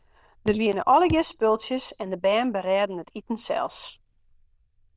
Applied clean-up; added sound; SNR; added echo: neural diffusion model UNIVERSE++.